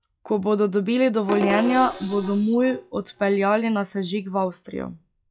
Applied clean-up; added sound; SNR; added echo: classical method log-MMSE.